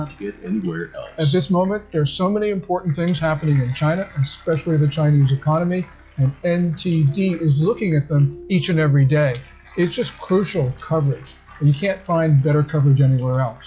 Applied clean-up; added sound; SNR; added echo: classical method log-MMSE.